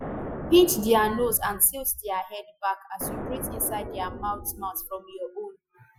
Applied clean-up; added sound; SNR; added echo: classical method Wiener filter.